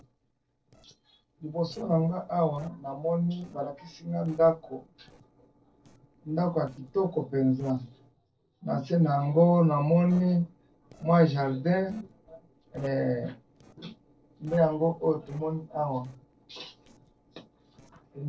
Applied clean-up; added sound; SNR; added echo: neural separator model SepFormer DNS4.